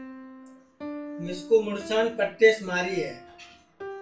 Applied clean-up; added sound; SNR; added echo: none; Piano; 14 dB; reverberation time 0.3 s.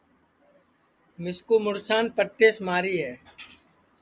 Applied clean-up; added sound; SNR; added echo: none; none; none; none.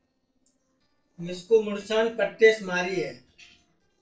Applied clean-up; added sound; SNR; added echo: neural separator model SepFormer DNS4.